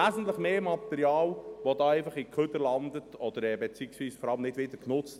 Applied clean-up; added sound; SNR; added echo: none; Chink, clink; 14 dB; none.